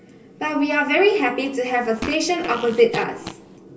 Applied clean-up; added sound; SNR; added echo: none; Fart; 13 dB; reverberation time 0.1 s.